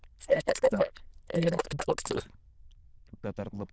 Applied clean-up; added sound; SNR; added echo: neural diffusion model UNIVERSE++.